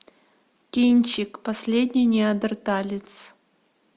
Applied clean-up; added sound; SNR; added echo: none; none; none; none.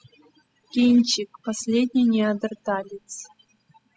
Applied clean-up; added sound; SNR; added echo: classical method spectral subtraction.